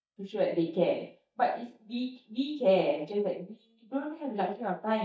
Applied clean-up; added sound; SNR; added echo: neural mask model DeepFilterNet 3.